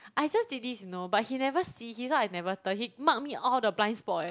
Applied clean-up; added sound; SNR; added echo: none; none; none; none.